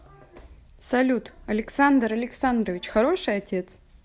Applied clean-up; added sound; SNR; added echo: none; none; none; none.